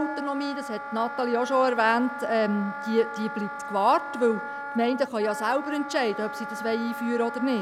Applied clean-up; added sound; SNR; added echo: none; Wind instrument, woodwind instrument; 9 dB; none.